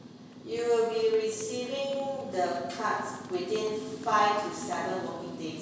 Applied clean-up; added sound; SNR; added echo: none; Motorcycle; 12 dB; reverberation time 1.0 s.